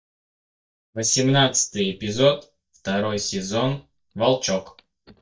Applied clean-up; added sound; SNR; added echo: neural mask model DeepFilterNet 3.